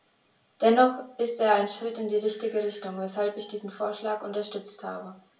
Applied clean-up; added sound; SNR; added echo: none; Doorbell; 19 dB; reverberation time 0.2 s.